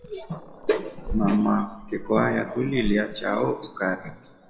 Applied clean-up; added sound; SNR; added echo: none; Growling; 11 dB; reverberation time 1.6 s.